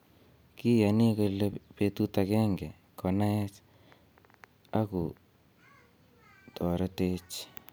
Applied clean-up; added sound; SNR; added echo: none; none; none; none.